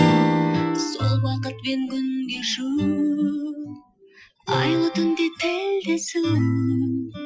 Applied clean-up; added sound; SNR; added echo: classical method Wiener filter.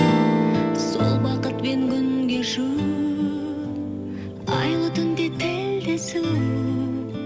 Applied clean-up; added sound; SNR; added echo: none; Strum; 6 dB; none.